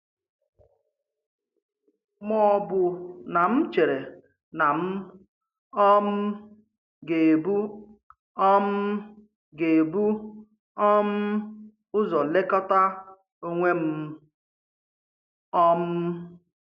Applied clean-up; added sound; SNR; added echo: none; none; none; none.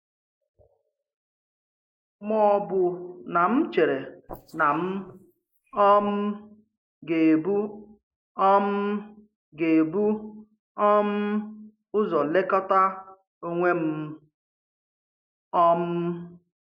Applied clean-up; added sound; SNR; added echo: neural mask model Resemble Enhance denoiser.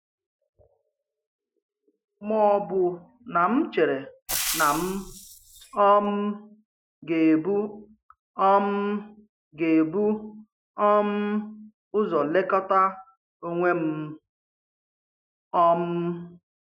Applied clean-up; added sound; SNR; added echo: classical method Wiener filter.